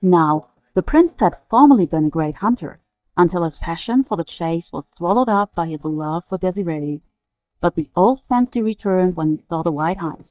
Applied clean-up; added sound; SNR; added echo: neural mask model DeepFilterNet 3.